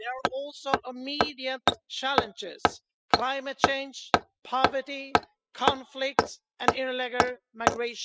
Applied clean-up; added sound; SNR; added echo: classical method spectral subtraction.